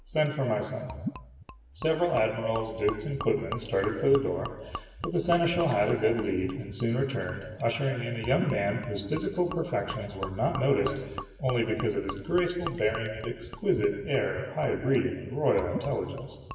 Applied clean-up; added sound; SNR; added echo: none; Gurgling / Liquid; 13 dB; reverberation time 1.3 s.